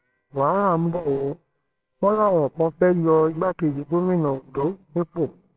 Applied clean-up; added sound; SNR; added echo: neural separator model SepFormer WHAMR!.